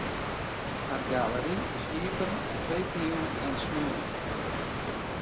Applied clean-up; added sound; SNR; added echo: none; Water; -2 dB; none.